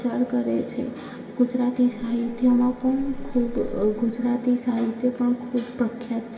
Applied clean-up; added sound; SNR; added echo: none; Bell; 11 dB; reverberation time 1.7 s.